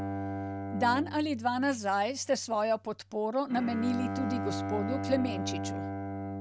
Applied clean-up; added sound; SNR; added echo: none; Bowed string instrument; 5 dB; none.